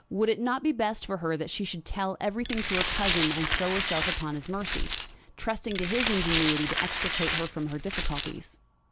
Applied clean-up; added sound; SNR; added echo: none; Glass; -5 dB; none.